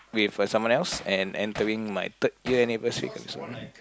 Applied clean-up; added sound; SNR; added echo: none; Hammer; 14 dB; none.